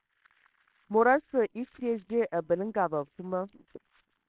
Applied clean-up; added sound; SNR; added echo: neural separator model SepFormer WHAMR!.